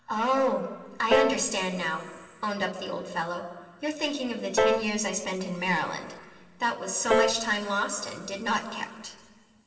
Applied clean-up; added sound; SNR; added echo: none; Piano; 2 dB; reverberation time 2.6 s.